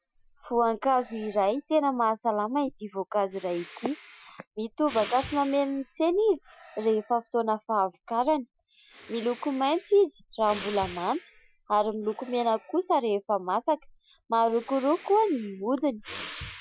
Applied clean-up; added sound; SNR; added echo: classical method Wiener filter.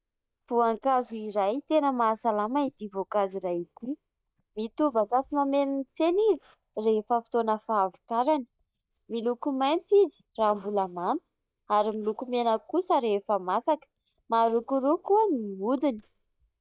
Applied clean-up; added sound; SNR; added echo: neural mask model DeepFilterNet 3.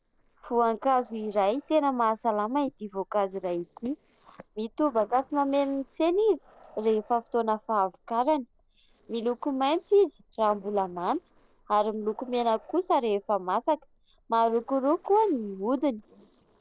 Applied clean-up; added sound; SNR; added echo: neural separator model SepFormer DNS4.